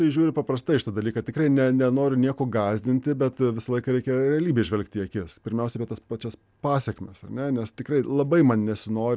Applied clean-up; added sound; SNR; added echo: none; none; none; none.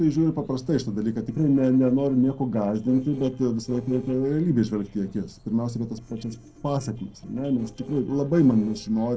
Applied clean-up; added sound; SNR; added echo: neural separator model SepFormer DNS4.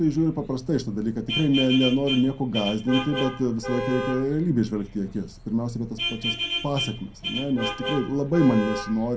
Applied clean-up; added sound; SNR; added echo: none; Vehicle horn, car horn, honking; 7 dB; reverberation time 0.2 s.